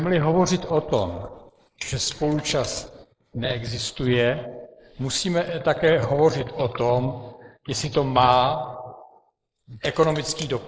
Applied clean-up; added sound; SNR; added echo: neural mask model Resemble Enhance denoiser.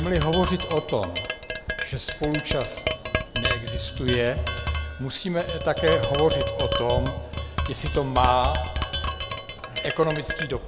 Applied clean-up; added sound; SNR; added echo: none; Tap; -1 dB; none.